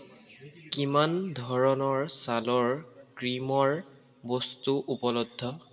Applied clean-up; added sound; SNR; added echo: none; none; none; reverberation time 1.9 s.